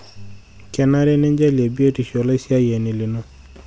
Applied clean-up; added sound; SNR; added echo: none; none; none; none.